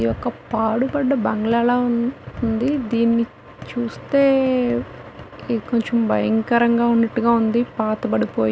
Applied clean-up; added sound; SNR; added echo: none; none; none; none.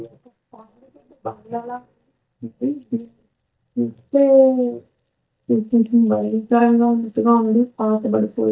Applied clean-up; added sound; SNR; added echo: neural mask model DeepFilterNet 3.